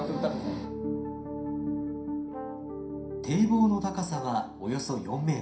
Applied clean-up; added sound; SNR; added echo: none; Brass instrument; 14 dB; reverberation time 0.5 s.